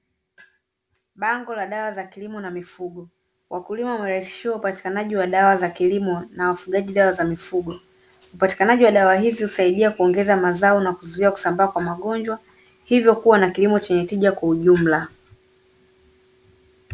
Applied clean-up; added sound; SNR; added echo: none; none; none; none.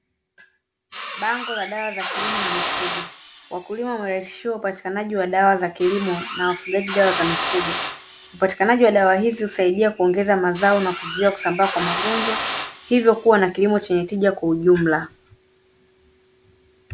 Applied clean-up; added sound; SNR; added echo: none; Drill; 5 dB; none.